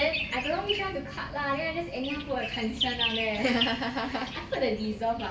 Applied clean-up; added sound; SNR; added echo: none; Bird vocalization, bird call, bird song; 6 dB; reverberation time 1.0 s.